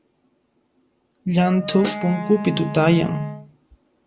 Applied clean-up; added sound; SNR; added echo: none; Wind instrument, woodwind instrument + Snare drum; 10 dB; none.